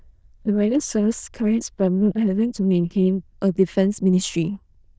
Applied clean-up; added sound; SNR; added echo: neural diffusion model UNIVERSE++.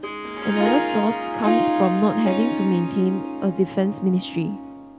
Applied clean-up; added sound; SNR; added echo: none; Harp; 3 dB; none.